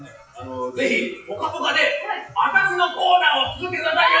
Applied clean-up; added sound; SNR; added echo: classical method WPE with log-MMSE.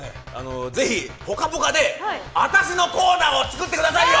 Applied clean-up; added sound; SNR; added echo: none; none; none; none.